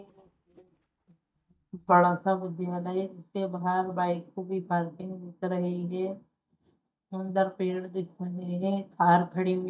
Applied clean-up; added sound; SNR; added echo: neural mask model DeepFilterNet 3.